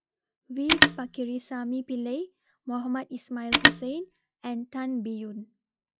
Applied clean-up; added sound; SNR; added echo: classical method log-MMSE.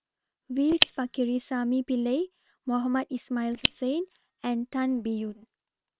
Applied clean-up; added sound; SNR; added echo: neural separator model SepFormer WHAM!.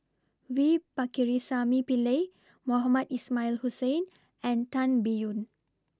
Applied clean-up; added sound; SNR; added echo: none; none; none; none.